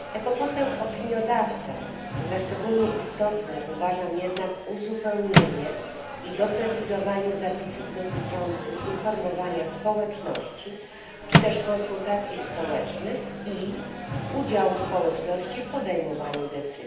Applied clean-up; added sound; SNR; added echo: none; Microwave oven; 3 dB; reverberation time 0.8 s.